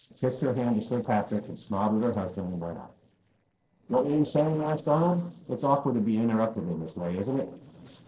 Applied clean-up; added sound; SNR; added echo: neural separator model SepFormer DNS4.